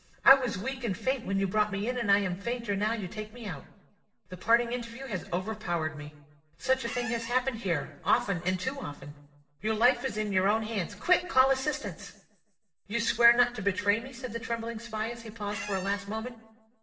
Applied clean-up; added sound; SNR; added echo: none; Squeak; 9 dB; reverberation time 0.8 s.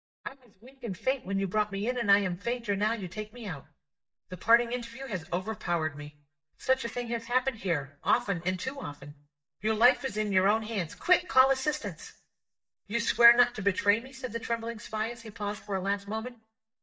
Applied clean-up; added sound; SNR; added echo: neural mask model DeepFilterNet 3.